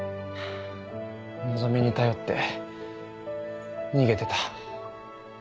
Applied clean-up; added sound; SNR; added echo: none; none; none; none.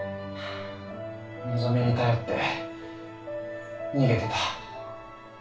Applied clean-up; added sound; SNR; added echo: none; none; none; reverberation time 0.3 s.